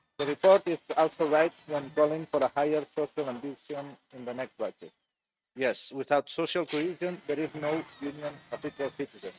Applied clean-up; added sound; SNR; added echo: neural mask model RNNoise.